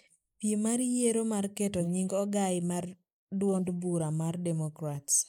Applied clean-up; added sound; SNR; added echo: neural mask model Resemble Enhance denoiser.